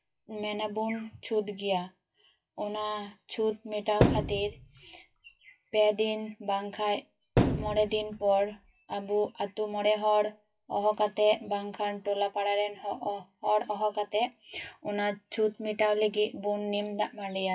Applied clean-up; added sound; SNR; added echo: classical method WPE with log-MMSE.